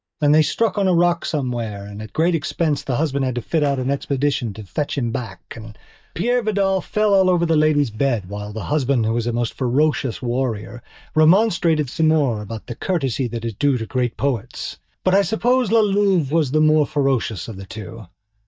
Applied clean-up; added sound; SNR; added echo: neural mask model DeepFilterNet 3.